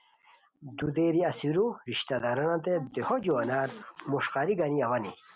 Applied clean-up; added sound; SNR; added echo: none; none; none; none.